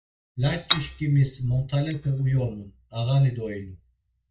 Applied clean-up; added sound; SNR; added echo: neural mask model DeepFilterNet 3.